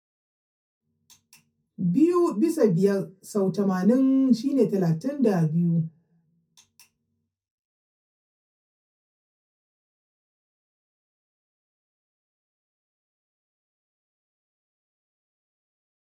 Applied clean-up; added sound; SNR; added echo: none; none; none; reverberation time 0.3 s.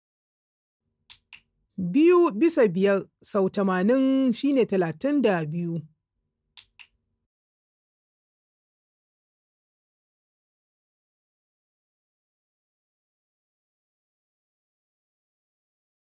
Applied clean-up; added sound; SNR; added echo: none; none; none; none.